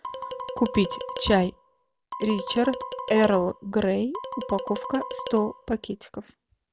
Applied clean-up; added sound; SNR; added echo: none; Marimba, xylophone; 9 dB; none.